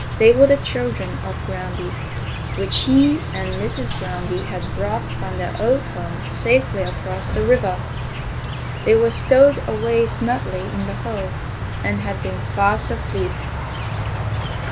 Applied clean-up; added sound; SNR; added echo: none; Insect; 4 dB; none.